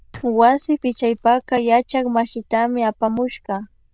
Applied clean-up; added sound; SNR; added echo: neural diffusion model UNIVERSE++.